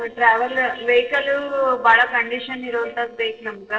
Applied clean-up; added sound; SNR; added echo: neural separator model SepFormer DNS4.